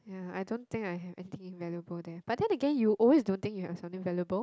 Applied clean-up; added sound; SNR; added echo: none; none; none; none.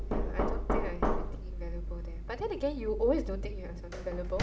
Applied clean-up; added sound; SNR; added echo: none; Knock; -3 dB; reverberation time 0.6 s.